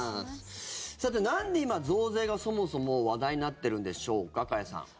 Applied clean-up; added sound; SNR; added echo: none; none; none; none.